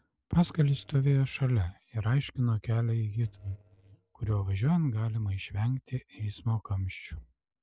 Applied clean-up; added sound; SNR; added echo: neural separator model SepFormer DNS4.